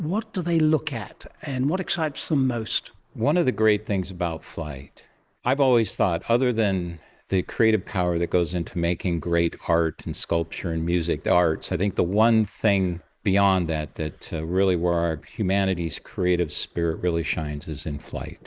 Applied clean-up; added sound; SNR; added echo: neural mask model Resemble Enhance denoiser.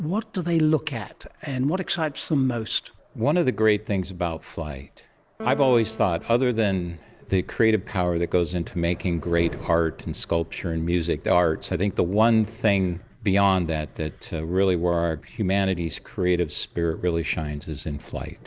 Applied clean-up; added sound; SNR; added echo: none; Piano; 17 dB; none.